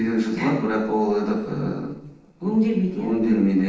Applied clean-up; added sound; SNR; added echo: neural separator model SepFormer DNS4.